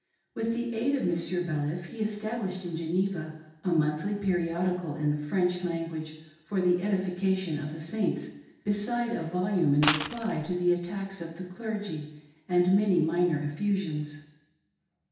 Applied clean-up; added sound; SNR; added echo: none; Coin (dropping); 3 dB; reverberation time 0.9 s.